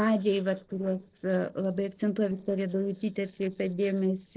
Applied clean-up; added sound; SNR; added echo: neural separator model SepFormer DNS4.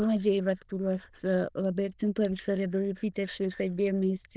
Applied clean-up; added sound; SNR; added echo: neural diffusion model UNIVERSE++.